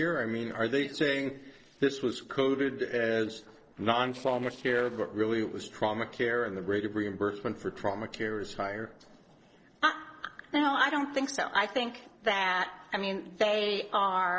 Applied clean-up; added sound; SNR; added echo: neural separator model SepFormer DNS4.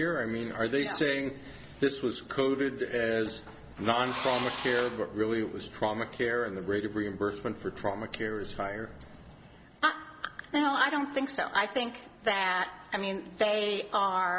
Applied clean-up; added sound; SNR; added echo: none; Engine / Drill; 3 dB; none.